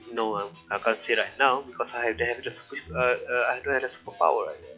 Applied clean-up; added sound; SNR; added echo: classical method log-MMSE.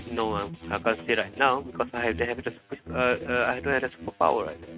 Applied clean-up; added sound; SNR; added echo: neural mask model RNNoise.